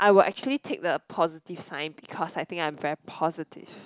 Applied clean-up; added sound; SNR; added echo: none; none; none; none.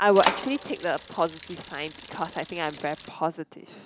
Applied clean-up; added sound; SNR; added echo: none; Bicycle; 8 dB; none.